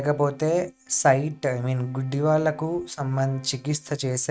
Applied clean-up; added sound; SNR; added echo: neural mask model RNNoise.